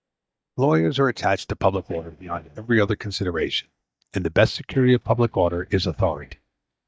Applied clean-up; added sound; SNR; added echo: neural mask model DeepFilterNet 3.